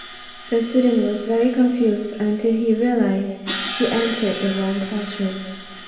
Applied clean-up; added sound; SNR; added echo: none; Crash cymbal; 11 dB; reverberation time 1.2 s.